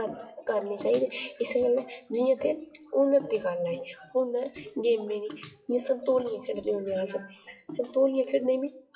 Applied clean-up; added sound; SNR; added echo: classical method WPE with log-MMSE.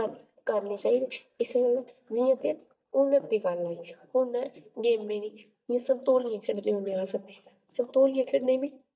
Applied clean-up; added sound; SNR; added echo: neural mask model DeepFilterNet 3.